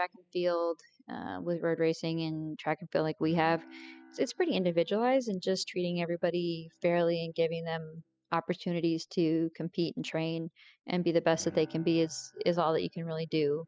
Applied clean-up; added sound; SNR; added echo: classical method spectral subtraction.